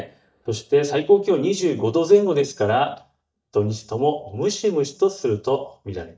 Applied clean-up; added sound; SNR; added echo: neural mask model DeepFilterNet 3.